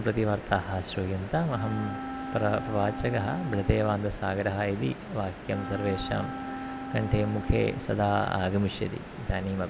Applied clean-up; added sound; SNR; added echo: none; Wind instrument, woodwind instrument; 11 dB; none.